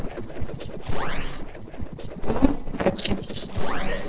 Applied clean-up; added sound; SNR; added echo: neural separator model SepFormer DNS4.